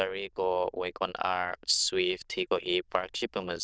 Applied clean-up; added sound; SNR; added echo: neural diffusion model UNIVERSE++.